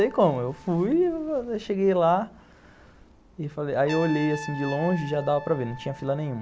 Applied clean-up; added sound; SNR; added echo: none; Trumpet; 16 dB; none.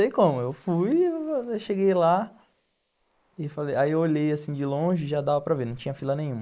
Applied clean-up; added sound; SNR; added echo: neural mask model Resemble Enhance denoiser.